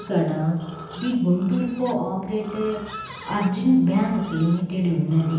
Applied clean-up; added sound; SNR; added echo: none; Livestock, farm animals, working animals; 18 dB; reverberation time 0.9 s.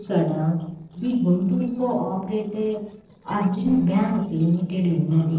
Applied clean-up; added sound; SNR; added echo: neural separator model SepFormer DNS4.